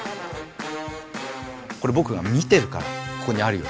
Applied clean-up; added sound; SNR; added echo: none; none; none; none.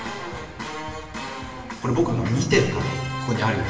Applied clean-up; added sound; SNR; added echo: none; none; none; reverberation time 1.3 s.